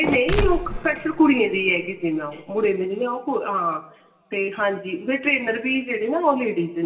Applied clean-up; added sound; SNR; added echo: none; Mechanisms; 5 dB; reverberation time 1.3 s.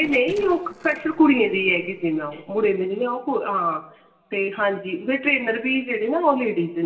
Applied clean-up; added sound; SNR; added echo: neural separator model SepFormer DNS4.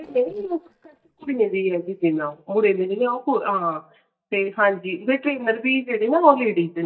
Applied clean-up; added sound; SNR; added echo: neural mask model DeepFilterNet 3.